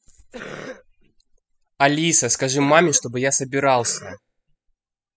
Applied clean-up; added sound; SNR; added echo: classical method spectral subtraction.